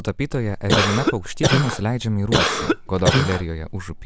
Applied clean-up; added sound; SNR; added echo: none; Cough; -3 dB; none.